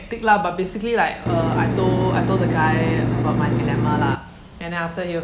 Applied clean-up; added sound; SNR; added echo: none; Engine; -3 dB; none.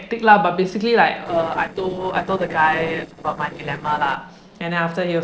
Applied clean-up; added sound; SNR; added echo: neural separator model SepFormer DNS4.